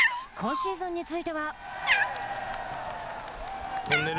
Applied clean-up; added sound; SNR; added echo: none; Cat; -2 dB; none.